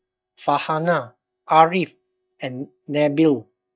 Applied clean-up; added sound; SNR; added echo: neural mask model DeepFilterNet 3.